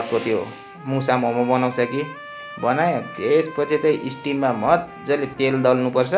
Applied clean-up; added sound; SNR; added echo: none; Trumpet; 17 dB; none.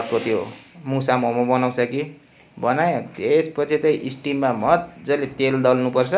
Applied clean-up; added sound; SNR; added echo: none; none; none; none.